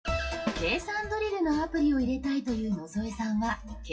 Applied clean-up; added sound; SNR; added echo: classical method WPE with log-MMSE.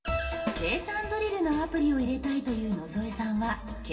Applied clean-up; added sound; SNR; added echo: none; Snare drum; 13 dB; reverberation time 2.6 s.